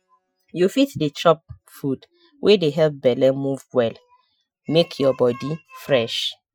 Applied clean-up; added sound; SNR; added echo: classical method Wiener filter.